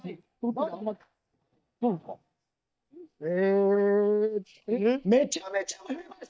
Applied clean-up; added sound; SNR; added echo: neural mask model DeepFilterNet 3.